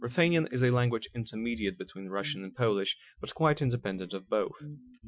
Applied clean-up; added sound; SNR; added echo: classical method Wiener filter.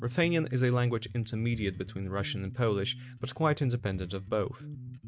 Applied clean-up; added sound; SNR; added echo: neural mask model RNNoise.